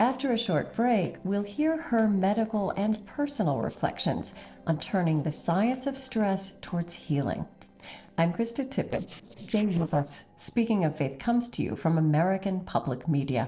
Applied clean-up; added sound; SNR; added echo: neural separator model SepFormer DNS4.